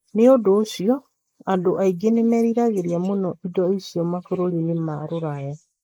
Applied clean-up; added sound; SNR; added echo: neural mask model Resemble Enhance denoiser.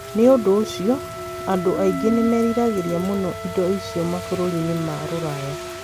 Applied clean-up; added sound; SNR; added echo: none; Rain + Wind instrument, woodwind instrument; 9 dB; none.